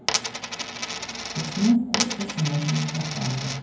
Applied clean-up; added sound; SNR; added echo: none; Coin (dropping); 3 dB; reverberation time 0.9 s.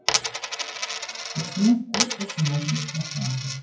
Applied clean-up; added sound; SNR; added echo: classical method WPE with log-MMSE.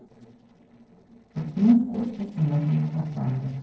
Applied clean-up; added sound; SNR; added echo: neural separator model SepFormer DNS4.